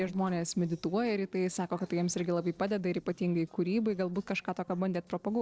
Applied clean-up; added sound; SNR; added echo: neural separator model SepFormer DNS4.